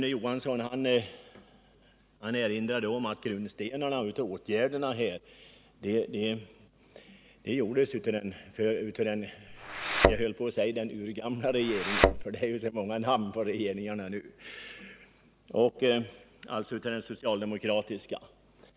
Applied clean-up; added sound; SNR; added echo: none; Thump, thud; -5 dB; none.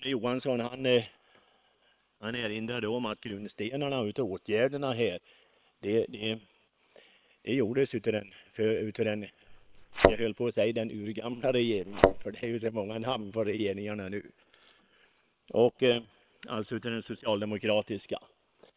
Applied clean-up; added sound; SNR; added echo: neural separator model SepFormer WHAM!.